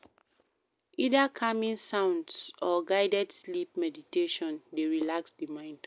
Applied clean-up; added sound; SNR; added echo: none; none; none; none.